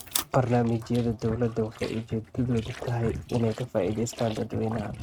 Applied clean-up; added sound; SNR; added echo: neural mask model RNNoise.